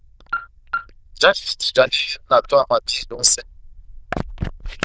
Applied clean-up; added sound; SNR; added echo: neural diffusion model UNIVERSE++.